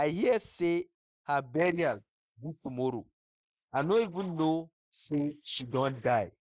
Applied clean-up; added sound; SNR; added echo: neural mask model Resemble Enhance denoiser.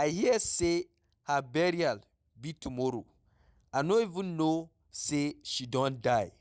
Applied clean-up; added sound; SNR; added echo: none; none; none; none.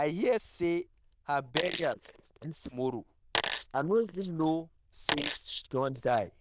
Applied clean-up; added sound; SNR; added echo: neural diffusion model UNIVERSE++.